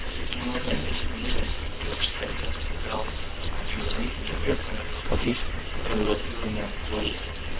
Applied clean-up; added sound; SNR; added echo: neural separator model SepFormer WHAMR!.